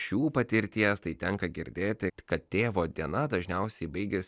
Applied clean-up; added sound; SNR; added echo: none; none; none; none.